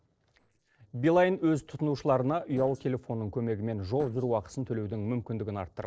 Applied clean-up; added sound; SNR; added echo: neural separator model SepFormer DNS4.